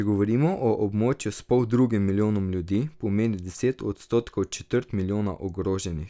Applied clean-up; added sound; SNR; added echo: none; none; none; none.